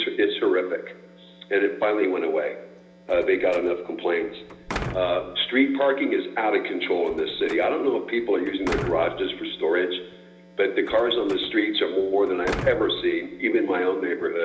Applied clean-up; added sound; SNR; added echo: none; Slam; 14 dB; reverberation time 0.8 s.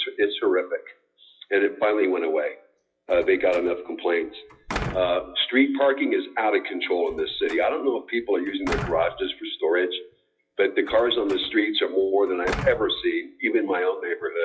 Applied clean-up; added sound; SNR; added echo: classical method WPE with log-MMSE.